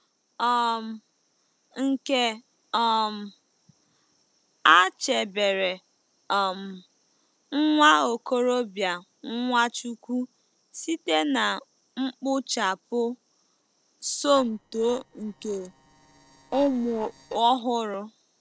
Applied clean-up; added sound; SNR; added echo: neural separator model SepFormer DNS4.